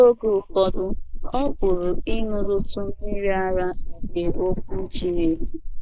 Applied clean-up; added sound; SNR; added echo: neural mask model Resemble Enhance denoiser.